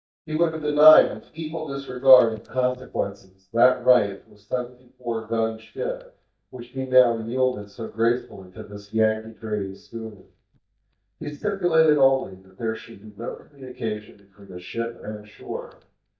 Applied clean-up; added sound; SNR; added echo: neural mask model DeepFilterNet 3.